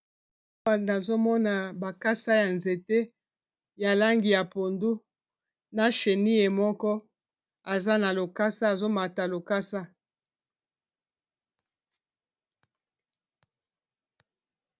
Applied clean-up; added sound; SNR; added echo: none; none; none; none.